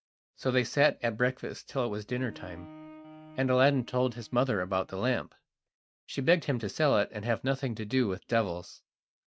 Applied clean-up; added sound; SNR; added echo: neural mask model RNNoise.